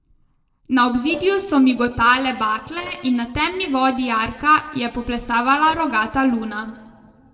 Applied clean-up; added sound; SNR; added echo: neural separator model SepFormer DNS4.